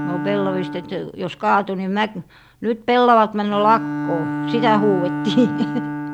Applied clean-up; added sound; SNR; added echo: none; Bowed string instrument; 7 dB; none.